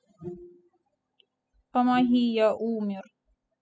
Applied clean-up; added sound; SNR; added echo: classical method spectral subtraction.